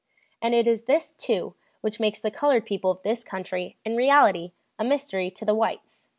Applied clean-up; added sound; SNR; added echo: none; none; none; none.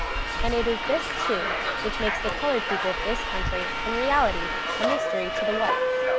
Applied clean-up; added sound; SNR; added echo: none; Subway, metro, underground; -2 dB; none.